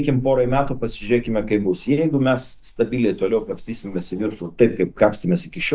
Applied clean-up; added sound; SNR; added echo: neural mask model DeepFilterNet 3.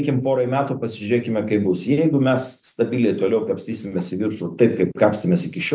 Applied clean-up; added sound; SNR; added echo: none; none; none; none.